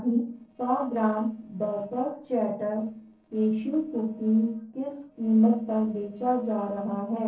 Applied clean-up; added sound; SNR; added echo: neural separator model SepFormer DNS4.